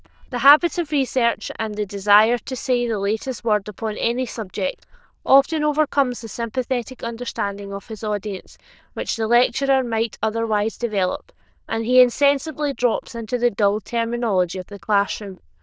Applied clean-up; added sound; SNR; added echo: neural diffusion model UNIVERSE++.